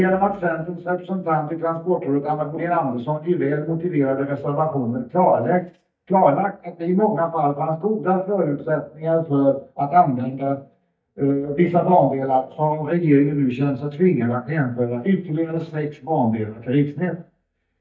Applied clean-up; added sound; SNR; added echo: neural mask model DeepFilterNet 3.